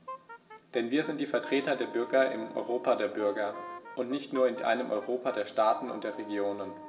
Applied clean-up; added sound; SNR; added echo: none; Wind instrument, woodwind instrument; 15 dB; reverberation time 1.4 s.